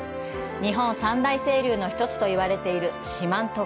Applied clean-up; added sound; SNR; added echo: none; none; none; none.